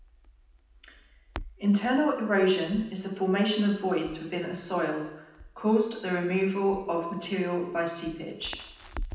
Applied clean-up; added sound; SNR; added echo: none; Crackle; 17 dB; reverberation time 0.8 s.